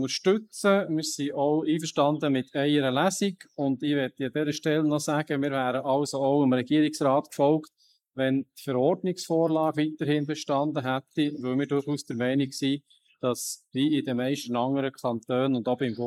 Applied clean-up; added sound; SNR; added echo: neural mask model Resemble Enhance denoiser.